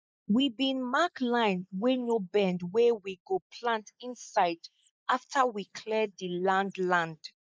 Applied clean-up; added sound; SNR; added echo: neural mask model Resemble Enhance denoiser.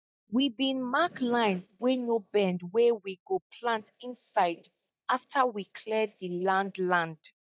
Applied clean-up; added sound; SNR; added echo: neural mask model DeepFilterNet 3.